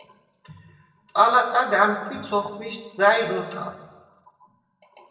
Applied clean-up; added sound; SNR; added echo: none; none; none; reverberation time 1.0 s.